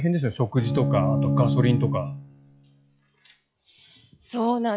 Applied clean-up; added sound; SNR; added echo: classical method log-MMSE.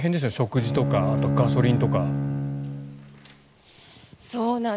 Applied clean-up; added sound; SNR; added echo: none; Bowed string instrument; -1 dB; none.